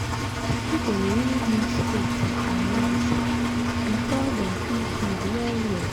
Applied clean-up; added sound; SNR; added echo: none; Engine; -3 dB; none.